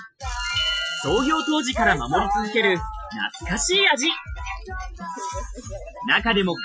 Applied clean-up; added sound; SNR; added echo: classical method Wiener filter.